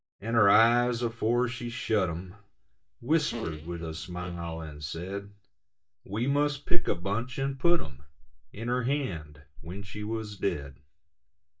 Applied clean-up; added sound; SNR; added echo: neural mask model DeepFilterNet 3.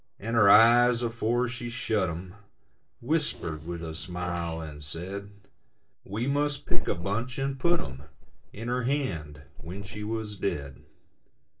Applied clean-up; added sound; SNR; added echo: neural separator model SepFormer DNS4.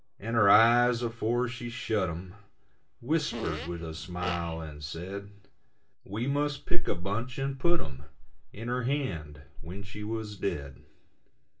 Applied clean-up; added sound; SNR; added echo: none; Fart; 15 dB; reverberation time 0.2 s.